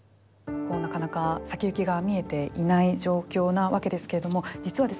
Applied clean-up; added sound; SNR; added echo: none; none; none; none.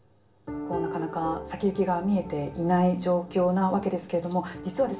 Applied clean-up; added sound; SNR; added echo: none; none; none; reverberation time 0.3 s.